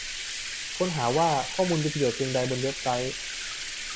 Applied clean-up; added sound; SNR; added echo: none; Bathtub (filling or washing); 6 dB; none.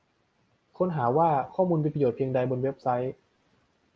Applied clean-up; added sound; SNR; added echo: none; none; none; none.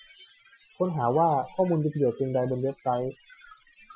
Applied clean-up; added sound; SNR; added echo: classical method Wiener filter.